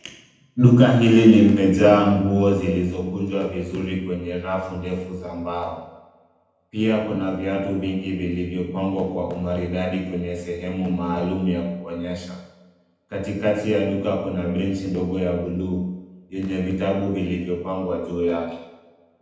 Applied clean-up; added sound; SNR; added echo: none; none; none; reverberation time 0.9 s.